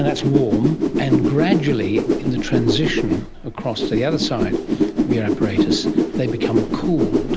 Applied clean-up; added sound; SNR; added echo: none; Whoosh, swoosh, swish; -2 dB; none.